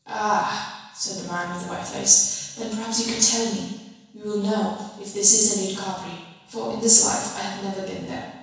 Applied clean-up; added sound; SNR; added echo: none; none; none; reverberation time 1.1 s.